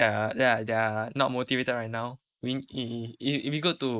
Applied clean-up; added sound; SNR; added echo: neural mask model Resemble Enhance denoiser.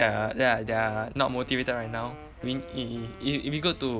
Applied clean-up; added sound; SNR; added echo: none; Wind instrument, woodwind instrument; 17 dB; none.